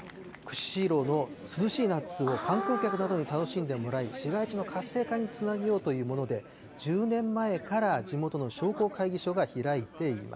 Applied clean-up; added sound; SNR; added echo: none; none; none; none.